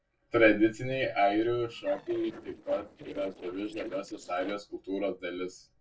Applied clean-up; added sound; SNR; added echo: neural separator model SepFormer DNS4.